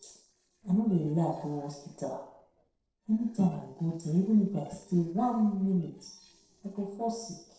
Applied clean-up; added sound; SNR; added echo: neural separator model SepFormer DNS4.